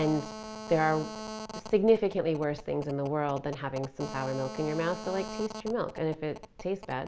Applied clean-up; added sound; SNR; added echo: none; Telephone; 12 dB; none.